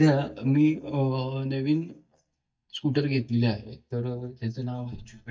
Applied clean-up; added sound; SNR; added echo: neural mask model DeepFilterNet 3.